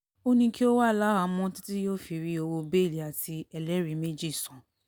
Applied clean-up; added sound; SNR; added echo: none; none; none; none.